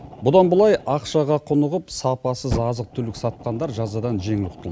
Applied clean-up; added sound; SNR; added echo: none; Fire; 15 dB; none.